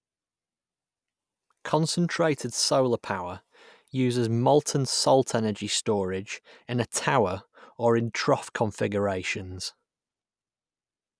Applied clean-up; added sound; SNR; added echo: none; none; none; none.